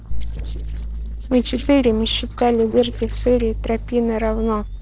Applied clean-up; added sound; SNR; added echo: neural separator model SepFormer DNS4.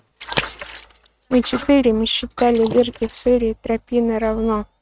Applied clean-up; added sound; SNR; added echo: neural mask model RNNoise.